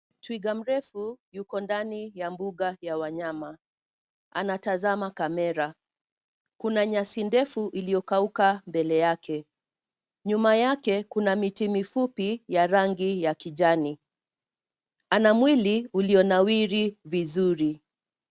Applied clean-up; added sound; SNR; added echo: none; none; none; none.